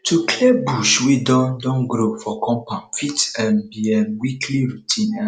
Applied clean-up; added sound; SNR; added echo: none; none; none; none.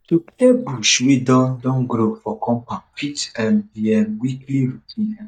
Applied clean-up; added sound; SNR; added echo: neural mask model DeepFilterNet 3.